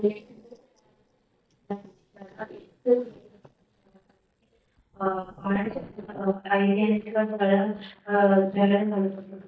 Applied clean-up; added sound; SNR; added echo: neural mask model DeepFilterNet 3.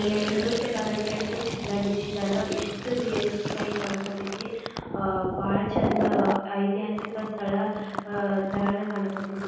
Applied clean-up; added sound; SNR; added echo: none; Fill (with liquid); 4 dB; reverberation time 1.3 s.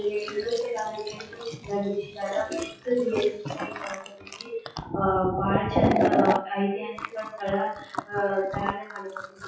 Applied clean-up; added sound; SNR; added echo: classical method WPE with log-MMSE.